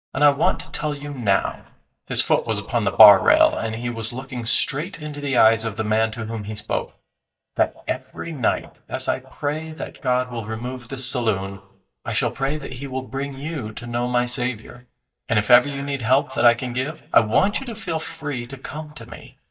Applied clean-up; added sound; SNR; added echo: neural mask model DeepFilterNet 3.